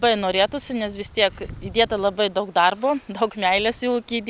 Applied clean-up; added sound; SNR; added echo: none; none; none; none.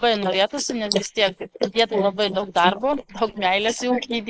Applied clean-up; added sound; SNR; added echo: neural mask model Resemble Enhance denoiser.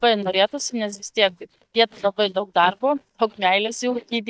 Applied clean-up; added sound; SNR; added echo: neural mask model DeepFilterNet 3.